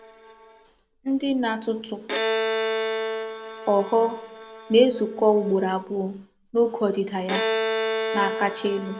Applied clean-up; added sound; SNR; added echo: none; Bowed string instrument; 5 dB; none.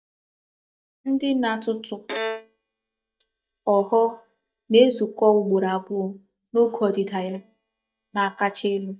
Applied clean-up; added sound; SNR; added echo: neural mask model DeepFilterNet 3.